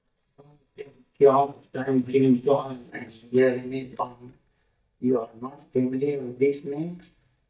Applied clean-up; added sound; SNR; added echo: neural mask model DeepFilterNet 3.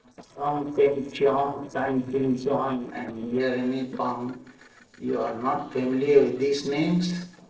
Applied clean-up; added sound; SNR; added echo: neural separator model SepFormer DNS4.